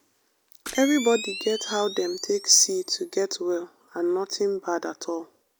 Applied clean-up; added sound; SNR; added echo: none; Camera; 13 dB; none.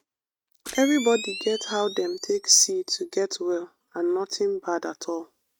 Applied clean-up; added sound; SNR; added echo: neural mask model RNNoise.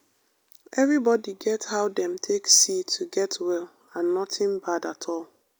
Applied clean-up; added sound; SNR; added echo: none; none; none; none.